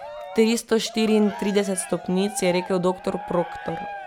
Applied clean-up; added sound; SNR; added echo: none; Cheering; 13 dB; none.